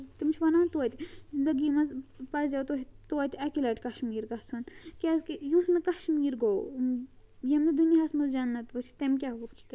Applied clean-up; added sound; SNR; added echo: none; none; none; none.